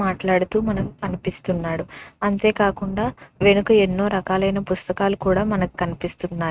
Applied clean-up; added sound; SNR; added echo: neural mask model RNNoise.